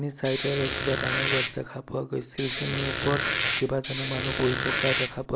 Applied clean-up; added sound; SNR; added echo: none; Squeak; -5 dB; none.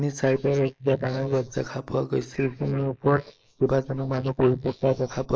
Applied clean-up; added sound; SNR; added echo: neural mask model Resemble Enhance denoiser.